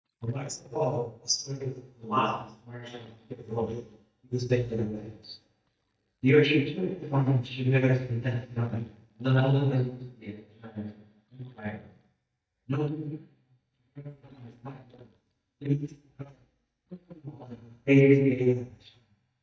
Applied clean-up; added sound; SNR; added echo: neural mask model DeepFilterNet 3.